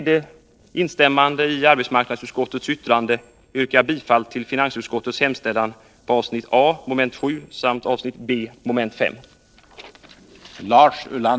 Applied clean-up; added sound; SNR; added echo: neural separator model SepFormer DNS4.